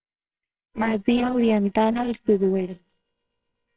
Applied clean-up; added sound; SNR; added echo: neural separator model SepFormer WHAMR!.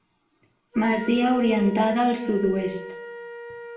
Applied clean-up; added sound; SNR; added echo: none; Wind instrument, woodwind instrument; 13 dB; reverberation time 0.7 s.